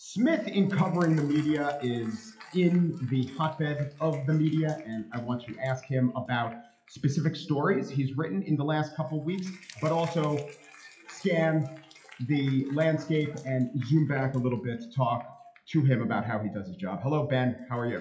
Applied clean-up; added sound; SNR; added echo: classical method WPE with log-MMSE.